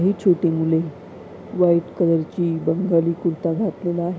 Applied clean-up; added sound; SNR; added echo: none; none; none; none.